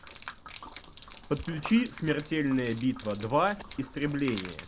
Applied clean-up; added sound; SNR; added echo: none; Gurgling / Liquid; 15 dB; none.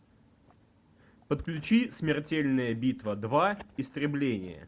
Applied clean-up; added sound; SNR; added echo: none; none; none; none.